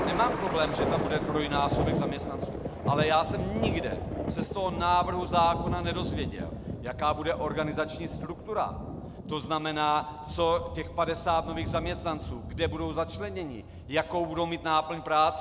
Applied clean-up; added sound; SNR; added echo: none; Thunder; 4 dB; none.